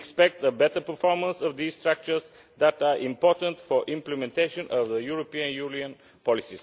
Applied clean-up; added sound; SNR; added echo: none; none; none; none.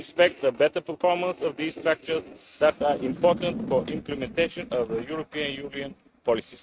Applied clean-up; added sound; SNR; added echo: neural mask model RNNoise.